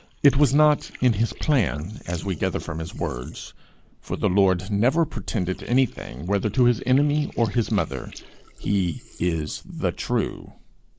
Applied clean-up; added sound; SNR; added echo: neural mask model Resemble Enhance denoiser.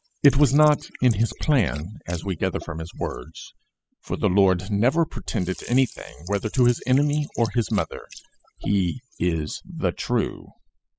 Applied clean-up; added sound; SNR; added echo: classical method spectral subtraction.